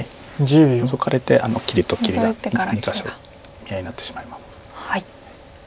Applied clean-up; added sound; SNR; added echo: none; none; none; none.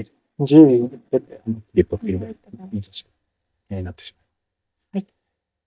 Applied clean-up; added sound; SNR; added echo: neural mask model DeepFilterNet 3.